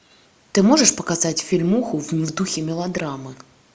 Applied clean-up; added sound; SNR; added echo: none; none; none; none.